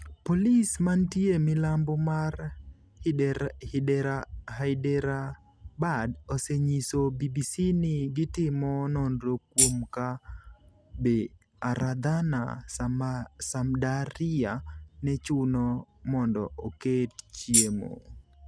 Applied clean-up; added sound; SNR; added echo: none; Tambourine; -4 dB; none.